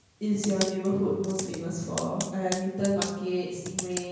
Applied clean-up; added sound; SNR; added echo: none; Computer keyboard; 10 dB; reverberation time 1.0 s.